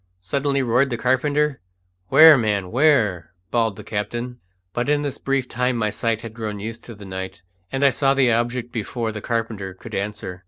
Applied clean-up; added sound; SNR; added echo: none; none; none; none.